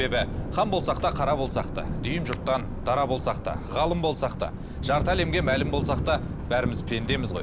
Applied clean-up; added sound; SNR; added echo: none; Thunder; 3 dB; none.